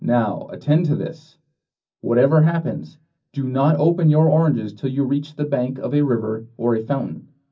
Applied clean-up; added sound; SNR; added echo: none; none; none; reverberation time 0.4 s.